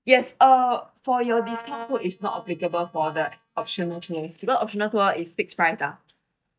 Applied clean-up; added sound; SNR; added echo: neural mask model DeepFilterNet 3.